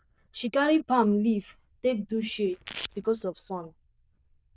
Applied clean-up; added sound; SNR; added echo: neural diffusion model UNIVERSE++.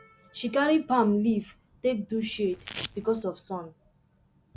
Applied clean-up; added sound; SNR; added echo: none; Domestic sounds, home sounds; 13 dB; none.